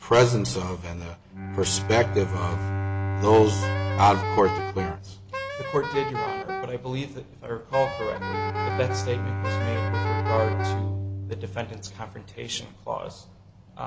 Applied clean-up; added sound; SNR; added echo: none; Wind instrument, woodwind instrument + Bowed string instrument; 3 dB; none.